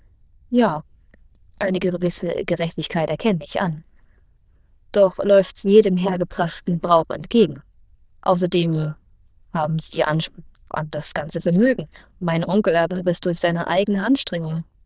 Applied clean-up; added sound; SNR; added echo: neural diffusion model UNIVERSE++.